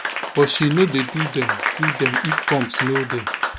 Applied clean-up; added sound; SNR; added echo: none; Applause; 2 dB; none.